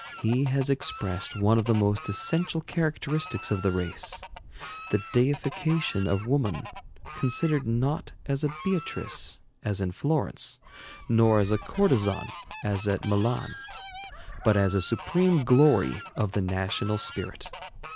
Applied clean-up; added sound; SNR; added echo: none; Fowl; 15 dB; none.